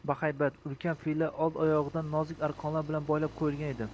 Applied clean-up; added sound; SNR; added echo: none; Accelerating, revving, vroom; 20 dB; none.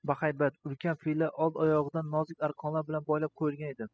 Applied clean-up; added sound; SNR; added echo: classical method spectral subtraction.